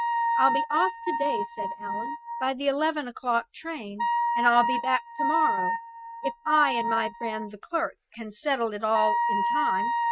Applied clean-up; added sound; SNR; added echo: neural mask model RNNoise.